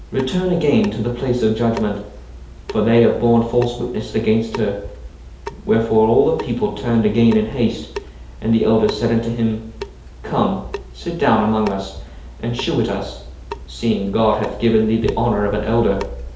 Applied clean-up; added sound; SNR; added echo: none; Drip / Sink (filling or washing) / Water tap, faucet; 16 dB; reverberation time 2.2 s.